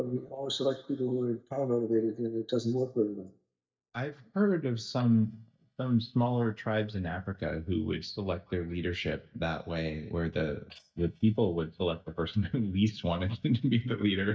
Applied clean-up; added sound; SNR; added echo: neural mask model DeepFilterNet 3.